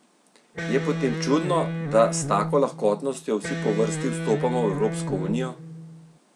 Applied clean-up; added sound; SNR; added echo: none; Electric guitar; 5 dB; none.